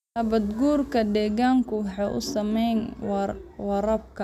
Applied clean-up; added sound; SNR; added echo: none; none; none; none.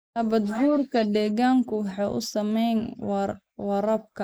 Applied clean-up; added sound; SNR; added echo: neural mask model Resemble Enhance denoiser.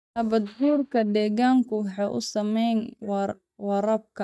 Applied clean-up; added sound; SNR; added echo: neural mask model DeepFilterNet 3.